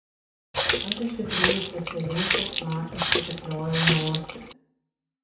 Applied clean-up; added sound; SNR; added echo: none; Water tap, faucet; -3 dB; reverberation time 0.6 s.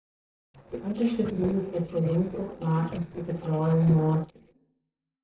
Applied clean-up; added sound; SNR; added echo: neural separator model SepFormer DNS4.